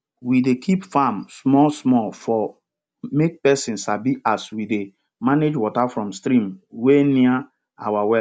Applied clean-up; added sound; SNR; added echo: none; none; none; none.